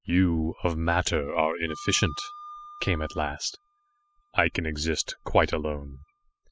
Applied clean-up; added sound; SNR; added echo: classical method spectral subtraction.